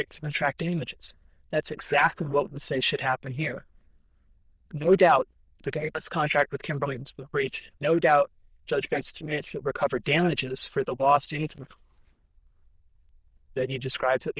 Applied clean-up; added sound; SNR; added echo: neural diffusion model UNIVERSE++.